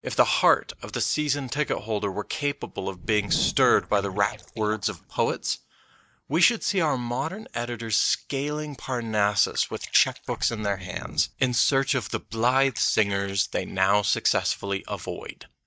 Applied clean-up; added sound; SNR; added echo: neural mask model DeepFilterNet 3.